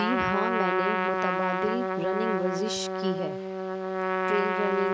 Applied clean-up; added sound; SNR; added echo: none; Trumpet; -2 dB; none.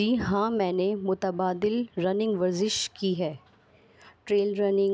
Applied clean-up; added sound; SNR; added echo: none; none; none; none.